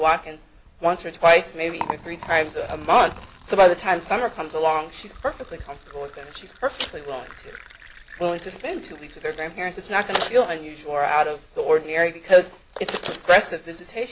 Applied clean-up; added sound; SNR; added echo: none; Liquid; 19 dB; none.